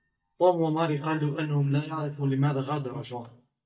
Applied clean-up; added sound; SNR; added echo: neural mask model DeepFilterNet 3.